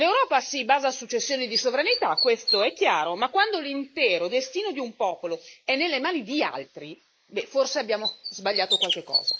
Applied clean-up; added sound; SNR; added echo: neural mask model Resemble Enhance denoiser.